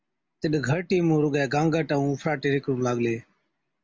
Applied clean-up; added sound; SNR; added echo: none; none; none; none.